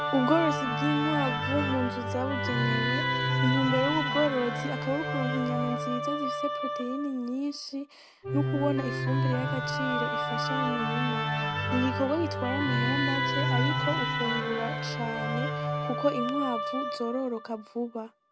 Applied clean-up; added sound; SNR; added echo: none; Musical instrument; -1 dB; none.